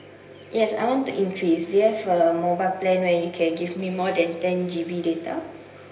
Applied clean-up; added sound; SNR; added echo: none; none; none; reverberation time 1.4 s.